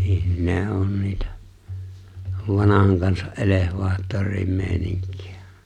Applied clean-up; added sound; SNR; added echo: none; none; none; none.